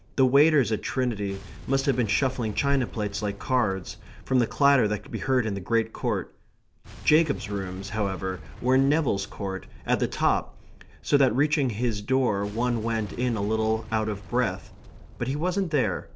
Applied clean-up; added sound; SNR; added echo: none; Boom; 17 dB; none.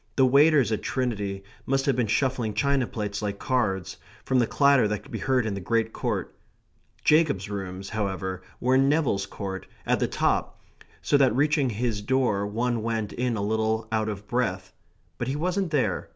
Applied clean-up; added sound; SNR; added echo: none; none; none; none.